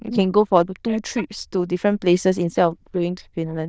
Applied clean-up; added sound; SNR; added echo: neural diffusion model UNIVERSE++.